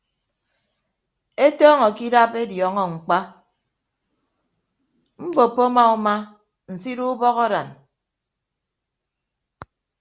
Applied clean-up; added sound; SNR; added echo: none; none; none; none.